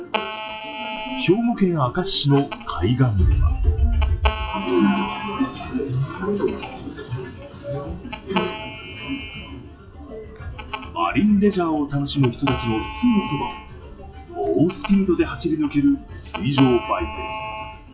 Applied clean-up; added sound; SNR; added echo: classical method WPE with log-MMSE.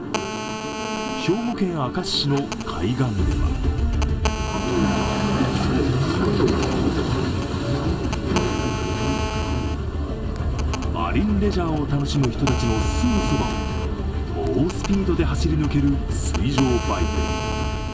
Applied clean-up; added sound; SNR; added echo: none; Telephone; 11 dB; reverberation time 2.5 s.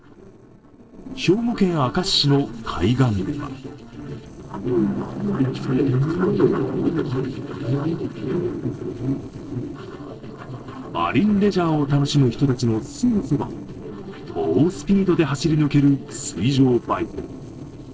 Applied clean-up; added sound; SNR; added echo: neural separator model SepFormer DNS4.